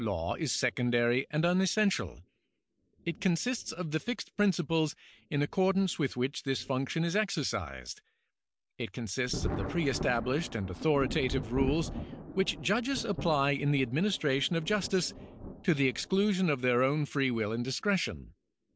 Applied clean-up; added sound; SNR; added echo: none; Thunder; 12 dB; none.